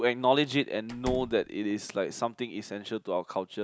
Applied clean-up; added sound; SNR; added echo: none; Slam; 12 dB; none.